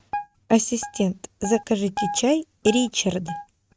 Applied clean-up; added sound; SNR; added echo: neural mask model RNNoise.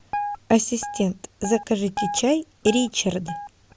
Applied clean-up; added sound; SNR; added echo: none; Guitar; 9 dB; none.